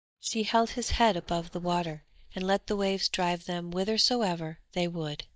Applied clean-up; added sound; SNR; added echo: neural mask model DeepFilterNet 3.